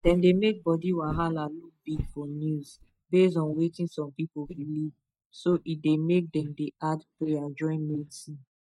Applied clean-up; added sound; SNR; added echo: neural mask model DeepFilterNet 3.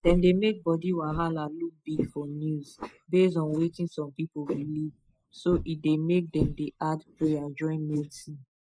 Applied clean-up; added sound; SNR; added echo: neural mask model Resemble Enhance denoiser.